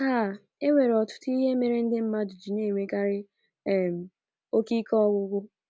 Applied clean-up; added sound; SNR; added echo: none; none; none; none.